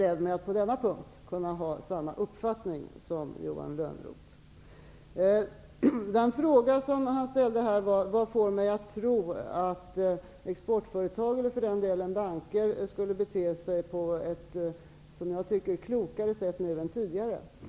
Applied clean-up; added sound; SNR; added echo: none; none; none; none.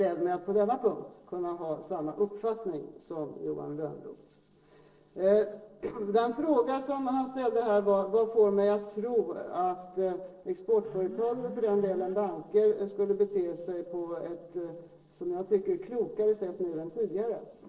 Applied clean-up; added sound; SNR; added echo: neural separator model SepFormer DNS4.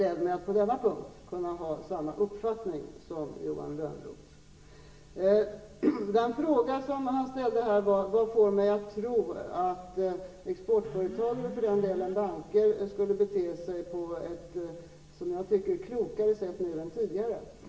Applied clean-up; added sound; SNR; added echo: none; Alarm; 14 dB; reverberation time 0.9 s.